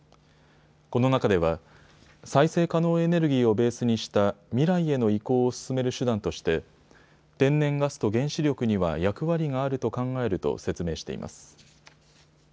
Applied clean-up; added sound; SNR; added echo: none; none; none; none.